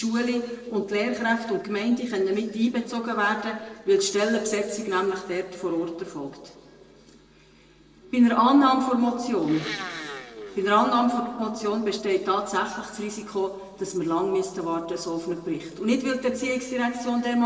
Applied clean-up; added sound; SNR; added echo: neural separator model SepFormer DNS4.